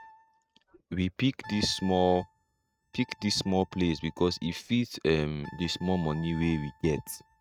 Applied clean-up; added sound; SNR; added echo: neural mask model RNNoise.